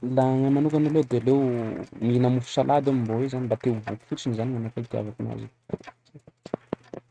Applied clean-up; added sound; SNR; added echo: neural mask model RNNoise.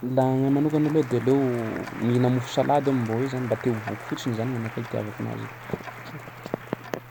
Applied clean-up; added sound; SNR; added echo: none; Applause + Tick-tock; 14 dB; none.